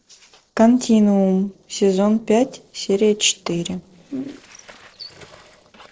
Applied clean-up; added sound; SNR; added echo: neural separator model SepFormer DNS4.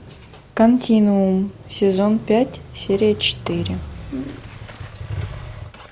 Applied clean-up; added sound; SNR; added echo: none; Motorcycle; 13 dB; none.